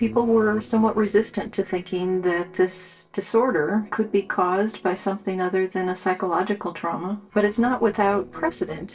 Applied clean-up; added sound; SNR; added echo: neural separator model SepFormer DNS4.